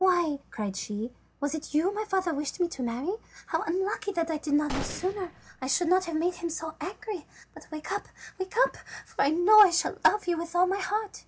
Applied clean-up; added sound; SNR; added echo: none; Gunshot, gunfire; 10 dB; none.